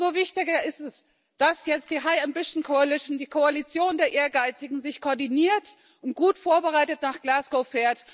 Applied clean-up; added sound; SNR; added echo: none; none; none; none.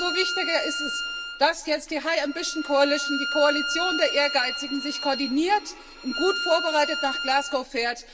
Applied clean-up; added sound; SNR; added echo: none; Bowed string instrument; 5 dB; reverberation time 0.3 s.